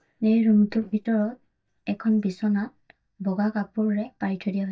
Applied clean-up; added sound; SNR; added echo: neural mask model DeepFilterNet 3.